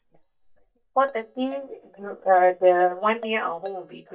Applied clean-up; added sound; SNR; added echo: neural mask model DeepFilterNet 3.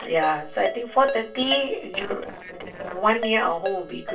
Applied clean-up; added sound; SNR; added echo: neural separator model SepFormer DNS4.